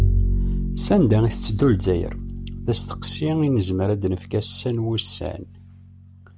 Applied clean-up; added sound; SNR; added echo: none; Bowed string instrument; 4 dB; none.